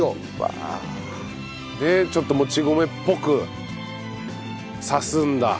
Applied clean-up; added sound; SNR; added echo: none; none; none; none.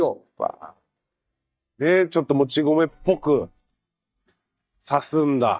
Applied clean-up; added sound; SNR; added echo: neural mask model DeepFilterNet 3.